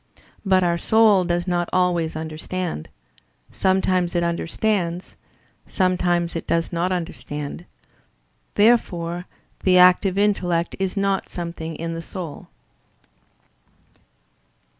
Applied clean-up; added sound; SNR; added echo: none; none; none; none.